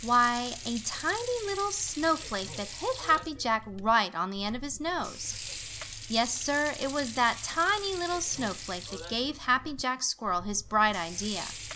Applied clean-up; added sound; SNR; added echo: none; Sink (filling or washing) / Water; 12 dB; none.